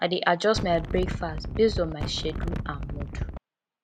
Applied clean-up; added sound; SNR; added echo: none; Wind; 4 dB; none.